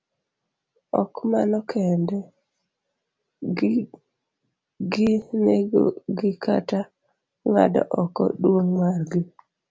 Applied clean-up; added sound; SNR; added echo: none; none; none; none.